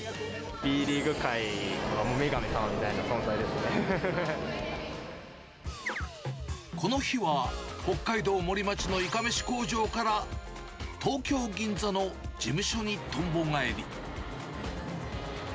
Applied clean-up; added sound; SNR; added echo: none; Knock / Wood; 13 dB; none.